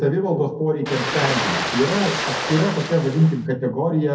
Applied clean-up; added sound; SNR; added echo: none; Ocean; 4 dB; reverberation time 0.3 s.